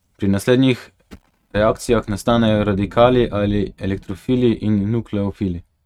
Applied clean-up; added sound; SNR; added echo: neural mask model RNNoise.